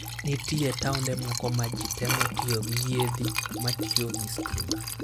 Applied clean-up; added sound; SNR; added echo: none; Liquid; 1 dB; none.